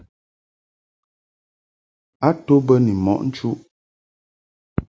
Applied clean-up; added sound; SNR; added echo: none; none; none; none.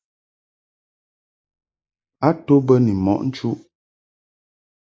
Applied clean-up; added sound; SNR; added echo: neural mask model Resemble Enhance denoiser.